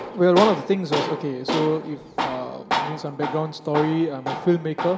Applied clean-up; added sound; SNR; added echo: none; Tools; 6 dB; reverberation time 1.4 s.